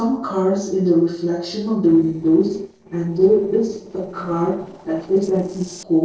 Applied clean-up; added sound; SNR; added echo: neural separator model SepFormer DNS4.